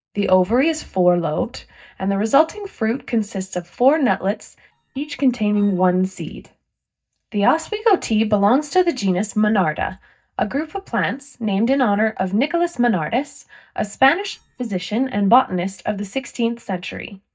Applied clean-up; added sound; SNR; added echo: neural mask model DeepFilterNet 3.